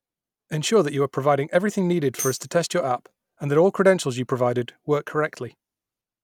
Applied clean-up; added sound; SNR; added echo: none; Tambourine; 14 dB; none.